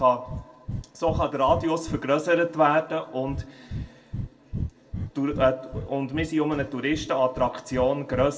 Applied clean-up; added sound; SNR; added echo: none; Breathing; 10 dB; reverberation time 0.2 s.